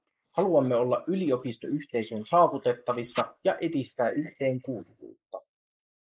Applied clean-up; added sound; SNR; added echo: neural mask model Resemble Enhance denoiser.